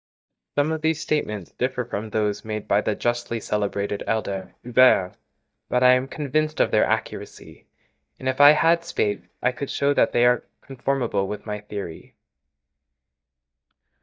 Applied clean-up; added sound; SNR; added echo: neural mask model DeepFilterNet 3.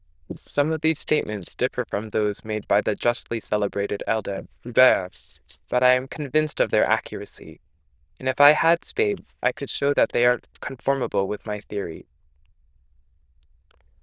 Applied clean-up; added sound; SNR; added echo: neural diffusion model UNIVERSE++.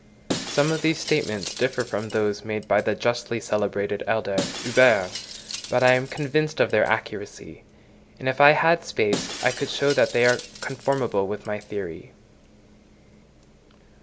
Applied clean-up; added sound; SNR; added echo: none; Shatter; 12 dB; none.